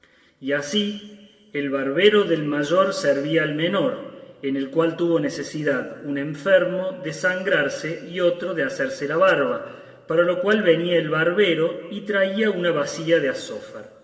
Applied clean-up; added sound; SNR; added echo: none; none; none; reverberation time 1.7 s.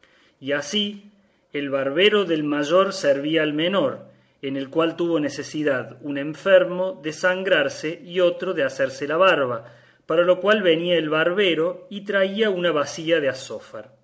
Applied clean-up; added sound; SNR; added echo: none; none; none; none.